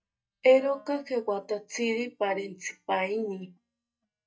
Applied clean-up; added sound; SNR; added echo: neural mask model DeepFilterNet 3.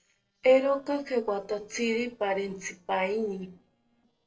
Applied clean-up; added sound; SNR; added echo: neural separator model SepFormer DNS4.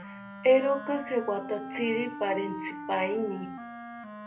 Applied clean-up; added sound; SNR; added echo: none; Wind instrument, woodwind instrument; 11 dB; reverberation time 0.3 s.